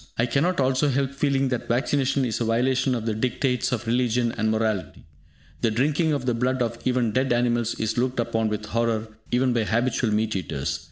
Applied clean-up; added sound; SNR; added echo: none; none; none; none.